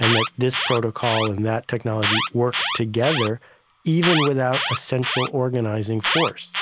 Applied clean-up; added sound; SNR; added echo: none; Alarm; 4 dB; none.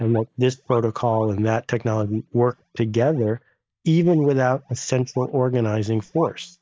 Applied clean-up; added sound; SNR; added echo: neural mask model DeepFilterNet 3.